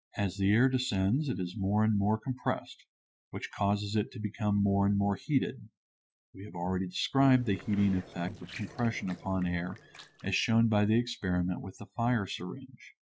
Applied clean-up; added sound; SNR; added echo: neural separator model SepFormer DNS4.